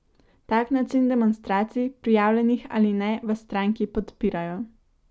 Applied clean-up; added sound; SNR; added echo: none; none; none; none.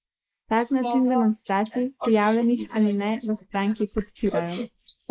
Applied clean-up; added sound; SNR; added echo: neural mask model Resemble Enhance denoiser.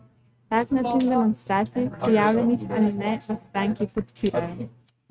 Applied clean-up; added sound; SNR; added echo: neural mask model RNNoise.